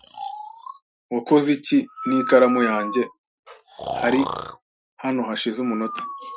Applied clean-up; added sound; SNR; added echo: classical method Wiener filter.